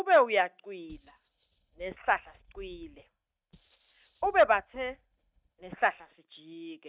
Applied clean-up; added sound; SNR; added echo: neural mask model RNNoise.